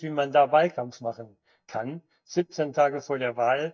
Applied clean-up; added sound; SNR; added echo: neural mask model DeepFilterNet 3.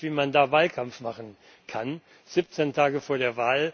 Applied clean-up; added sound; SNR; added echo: none; none; none; none.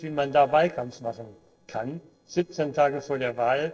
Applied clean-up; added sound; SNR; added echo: neural separator model SepFormer DNS4.